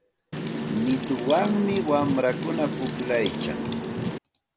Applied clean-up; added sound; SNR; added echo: none; Wind; 3 dB; none.